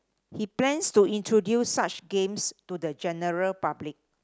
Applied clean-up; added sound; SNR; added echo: none; none; none; none.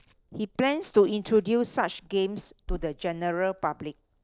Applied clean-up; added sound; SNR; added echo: neural separator model SepFormer DNS4.